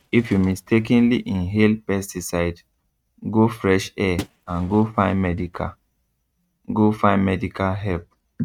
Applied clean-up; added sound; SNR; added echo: neural mask model RNNoise.